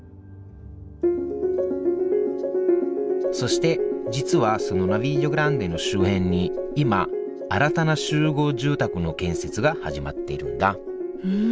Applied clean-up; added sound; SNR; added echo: none; none; none; none.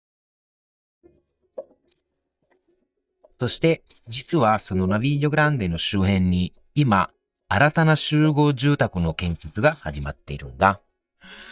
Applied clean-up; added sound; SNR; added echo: neural mask model DeepFilterNet 3.